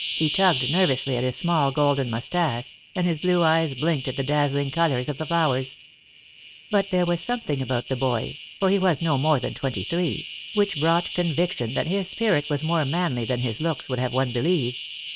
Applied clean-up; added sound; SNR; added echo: neural mask model RNNoise.